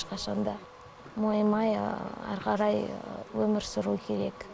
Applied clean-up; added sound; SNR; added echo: none; none; none; none.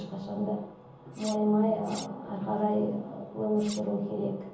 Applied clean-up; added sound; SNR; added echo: none; Cutlery, silverware; 17 dB; reverberation time 0.7 s.